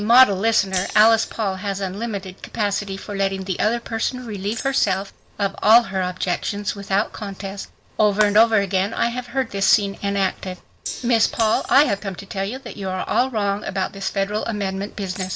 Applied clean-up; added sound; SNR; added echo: none; Gong + Shatter; 18 dB; none.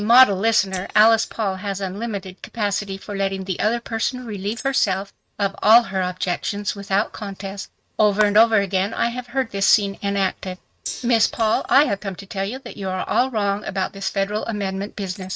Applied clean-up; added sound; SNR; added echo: neural mask model RNNoise.